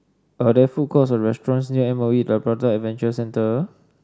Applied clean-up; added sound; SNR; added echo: none; none; none; none.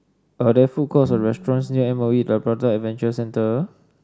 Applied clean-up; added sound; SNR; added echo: none; Bowed string instrument; 17 dB; none.